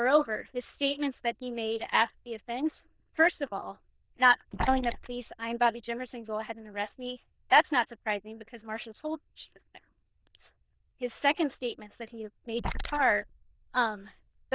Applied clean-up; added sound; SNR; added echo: neural diffusion model UNIVERSE++.